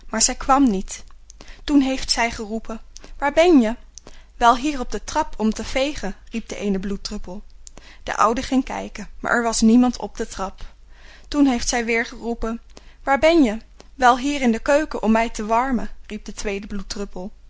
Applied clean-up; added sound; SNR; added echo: none; none; none; none.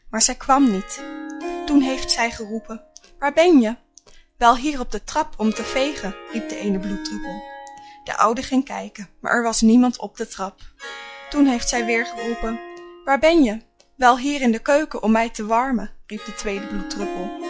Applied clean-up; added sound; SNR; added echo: classical method log-MMSE.